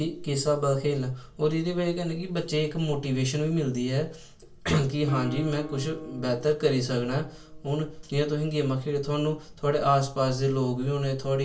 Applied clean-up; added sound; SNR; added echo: none; Guitar; 20 dB; reverberation time 0.3 s.